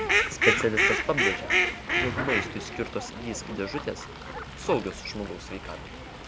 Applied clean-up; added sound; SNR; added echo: none; Fowl; -4 dB; none.